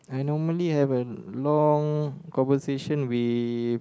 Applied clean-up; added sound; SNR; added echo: none; none; none; none.